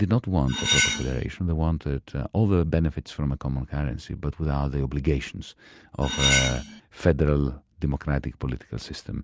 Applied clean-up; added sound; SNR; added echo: none; Cutlery, silverware; 0 dB; none.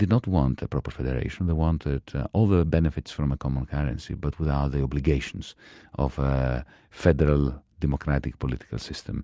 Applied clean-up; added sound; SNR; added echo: none; none; none; none.